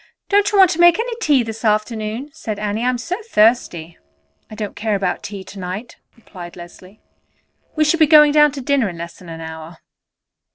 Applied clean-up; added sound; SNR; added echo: neural separator model SepFormer DNS4.